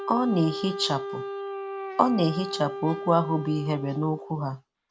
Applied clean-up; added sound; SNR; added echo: none; Wind instrument, woodwind instrument; 9 dB; none.